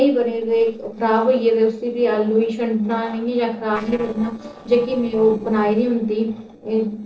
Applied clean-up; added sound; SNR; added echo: neural separator model SepFormer DNS4.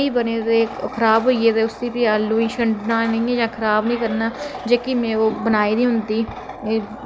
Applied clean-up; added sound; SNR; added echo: none; none; none; none.